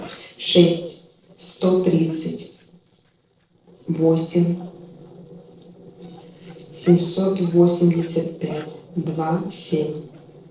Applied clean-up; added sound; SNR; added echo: neural separator model SepFormer DNS4.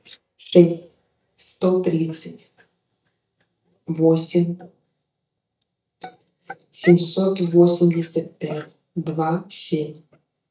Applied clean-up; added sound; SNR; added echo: neural mask model DeepFilterNet 3.